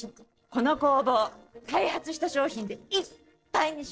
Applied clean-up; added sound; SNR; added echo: neural separator model SepFormer DNS4.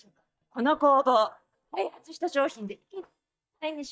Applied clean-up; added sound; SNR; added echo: neural mask model DeepFilterNet 3.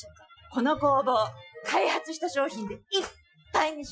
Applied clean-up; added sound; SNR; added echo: classical method Wiener filter.